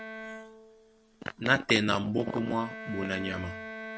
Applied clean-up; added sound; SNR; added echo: none; Bowed string instrument; 12 dB; none.